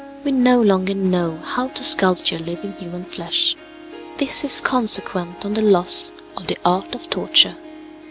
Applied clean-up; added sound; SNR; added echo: none; Harp; 17 dB; none.